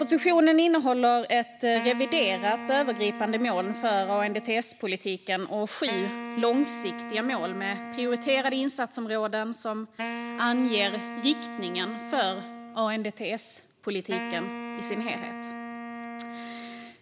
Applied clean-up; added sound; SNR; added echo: none; Wind instrument, woodwind instrument; 11 dB; none.